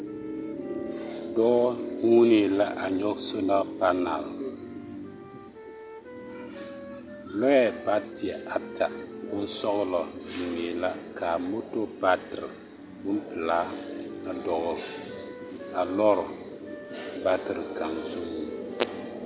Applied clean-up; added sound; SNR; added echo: none; Wind instrument, woodwind instrument; 18 dB; none.